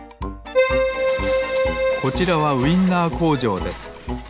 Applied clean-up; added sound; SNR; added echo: none; Keyboard (musical); 1 dB; none.